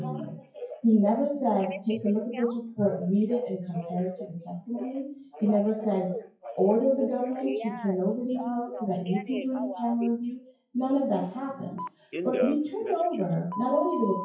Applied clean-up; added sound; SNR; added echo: classical method WPE with log-MMSE.